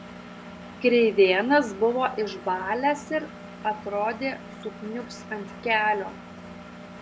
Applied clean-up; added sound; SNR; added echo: none; Engine; 15 dB; none.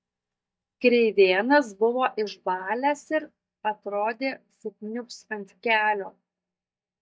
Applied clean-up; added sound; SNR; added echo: neural mask model DeepFilterNet 3.